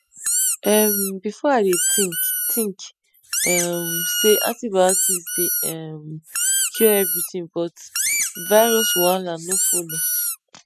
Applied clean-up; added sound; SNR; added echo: classical method spectral subtraction.